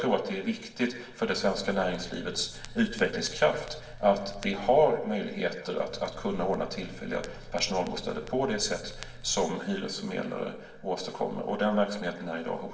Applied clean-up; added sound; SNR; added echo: none; Crackle; 15 dB; reverberation time 0.9 s.